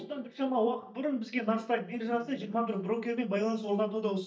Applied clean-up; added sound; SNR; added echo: neural mask model DeepFilterNet 3.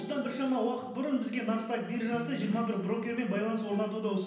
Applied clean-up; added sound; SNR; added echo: none; Electric guitar; 17 dB; reverberation time 0.9 s.